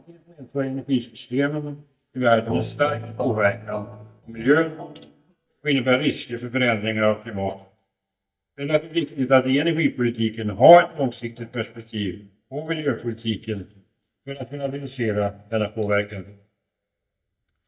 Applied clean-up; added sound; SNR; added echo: neural mask model DeepFilterNet 3.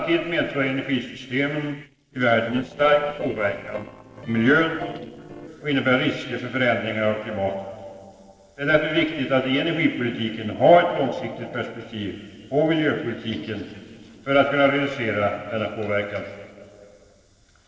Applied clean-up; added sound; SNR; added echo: neural separator model SepFormer DNS4.